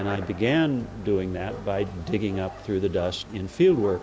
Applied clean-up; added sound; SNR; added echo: none; Gunshot, gunfire; 17 dB; none.